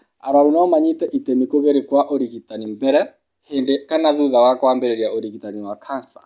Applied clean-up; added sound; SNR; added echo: none; none; none; none.